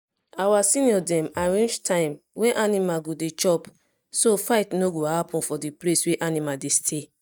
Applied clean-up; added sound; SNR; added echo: neural mask model DeepFilterNet 3.